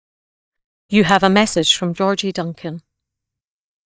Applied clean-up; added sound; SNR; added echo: neural mask model DeepFilterNet 3.